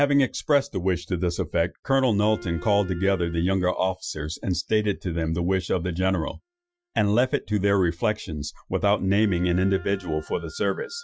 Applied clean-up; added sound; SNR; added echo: classical method Wiener filter.